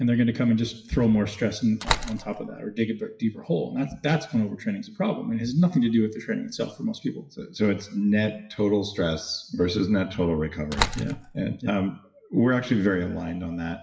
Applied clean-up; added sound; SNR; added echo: classical method WPE with log-MMSE.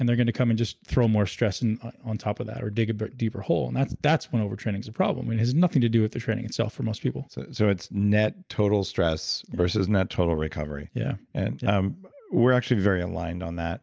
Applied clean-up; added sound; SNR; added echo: none; none; none; none.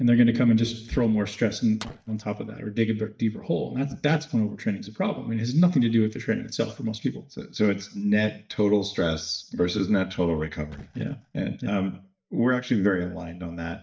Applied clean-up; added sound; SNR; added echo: neural mask model DeepFilterNet 3.